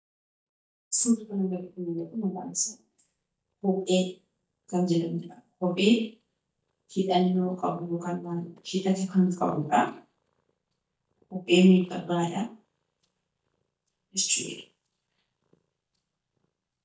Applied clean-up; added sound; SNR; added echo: neural mask model DeepFilterNet 3.